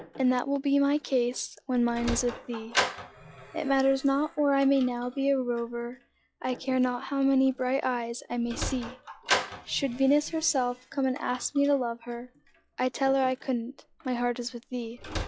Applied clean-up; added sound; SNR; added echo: classical method log-MMSE.